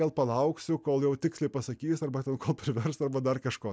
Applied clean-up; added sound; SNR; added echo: none; none; none; none.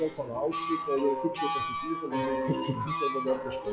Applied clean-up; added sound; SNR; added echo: classical method log-MMSE.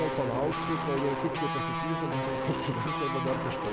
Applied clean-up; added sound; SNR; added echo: none; Guitar; -2 dB; none.